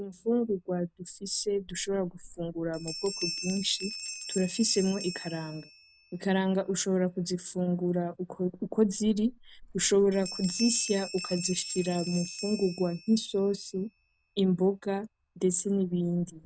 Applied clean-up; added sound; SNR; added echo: none; Bell; 13 dB; none.